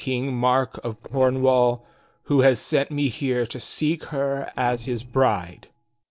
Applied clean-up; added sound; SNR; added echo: neural separator model SepFormer DNS4.